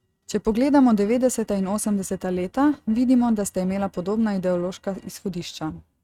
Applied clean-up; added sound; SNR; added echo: neural mask model RNNoise.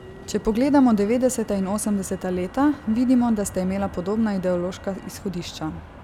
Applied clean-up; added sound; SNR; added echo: none; Motor vehicle (road); 17 dB; none.